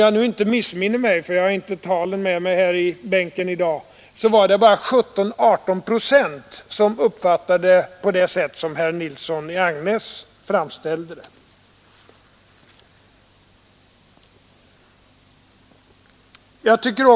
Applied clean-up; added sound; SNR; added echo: none; none; none; none.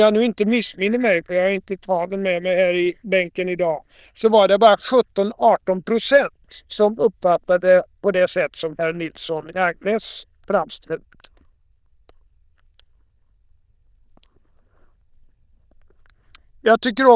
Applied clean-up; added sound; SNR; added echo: neural diffusion model UNIVERSE++.